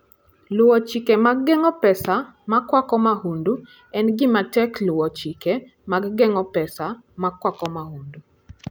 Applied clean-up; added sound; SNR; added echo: none; none; none; none.